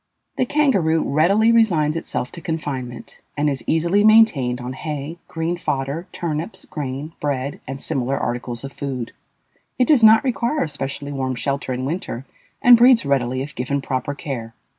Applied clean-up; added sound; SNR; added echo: none; none; none; none.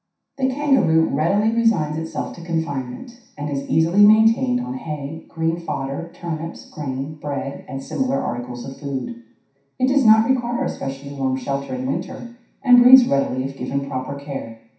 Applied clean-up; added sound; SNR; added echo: none; none; none; reverberation time 0.7 s.